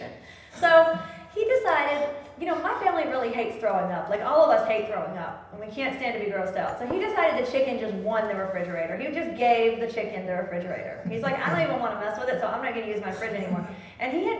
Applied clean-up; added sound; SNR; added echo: none; Gunshot, gunfire; 17 dB; reverberation time 0.9 s.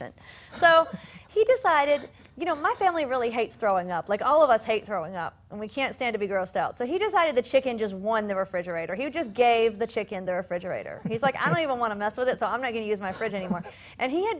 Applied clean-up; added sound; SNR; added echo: none; none; none; none.